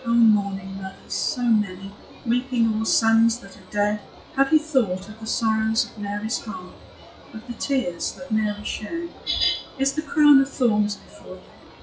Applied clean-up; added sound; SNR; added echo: classical method WPE with log-MMSE.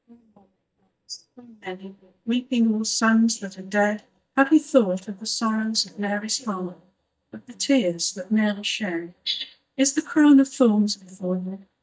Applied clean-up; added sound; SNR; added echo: neural mask model DeepFilterNet 3.